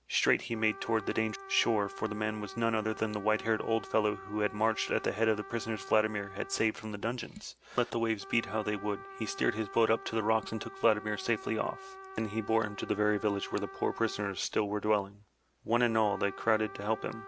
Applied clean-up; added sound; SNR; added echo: none; Trumpet; 16 dB; none.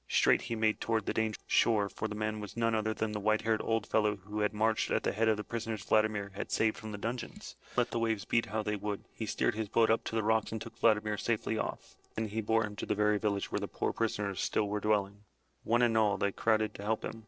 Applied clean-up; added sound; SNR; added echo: neural separator model SepFormer DNS4.